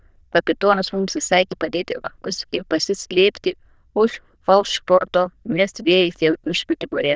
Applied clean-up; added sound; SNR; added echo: neural diffusion model UNIVERSE++.